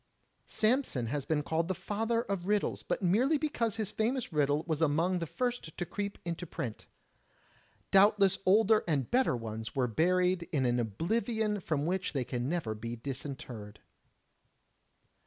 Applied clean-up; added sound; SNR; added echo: none; none; none; none.